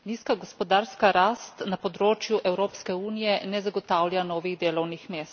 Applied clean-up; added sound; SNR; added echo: none; none; none; none.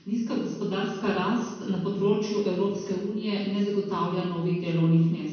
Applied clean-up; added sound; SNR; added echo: none; none; none; reverberation time 1.2 s.